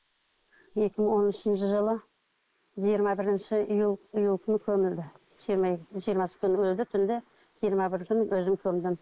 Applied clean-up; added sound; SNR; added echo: neural mask model Resemble Enhance denoiser.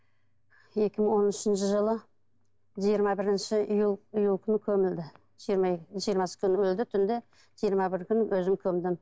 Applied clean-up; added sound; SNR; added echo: none; none; none; none.